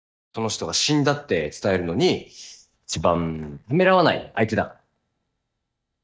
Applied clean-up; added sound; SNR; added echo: neural mask model DeepFilterNet 3.